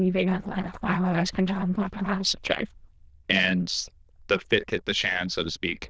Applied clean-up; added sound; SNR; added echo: neural diffusion model UNIVERSE++.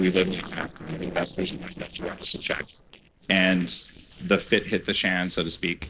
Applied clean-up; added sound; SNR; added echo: neural separator model SepFormer DNS4.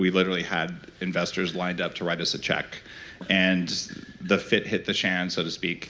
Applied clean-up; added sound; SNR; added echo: none; none; none; none.